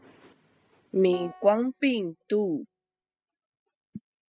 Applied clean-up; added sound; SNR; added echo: classical method spectral subtraction.